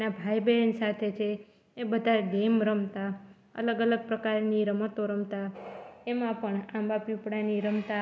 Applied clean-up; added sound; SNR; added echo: none; none; none; none.